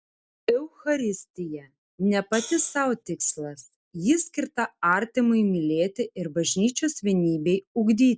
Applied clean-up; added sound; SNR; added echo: none; Hi-hat; 14 dB; none.